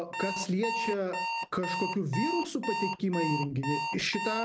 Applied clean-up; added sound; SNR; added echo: none; Alarm; 3 dB; none.